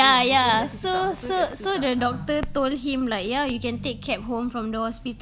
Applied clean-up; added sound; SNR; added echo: none; Ringtone + Crackle; 16 dB; none.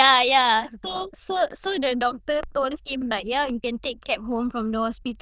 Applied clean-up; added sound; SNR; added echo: neural diffusion model UNIVERSE++.